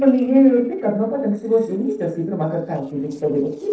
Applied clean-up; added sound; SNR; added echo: neural separator model SepFormer DNS4.